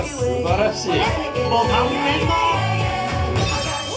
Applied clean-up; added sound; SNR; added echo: none; Wind instrument, woodwind instrument; 13 dB; reverberation time 0.3 s.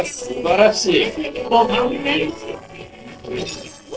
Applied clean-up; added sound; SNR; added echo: neural separator model SepFormer DNS4.